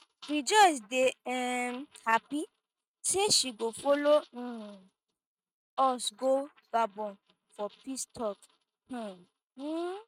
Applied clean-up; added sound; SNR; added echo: neural mask model RNNoise.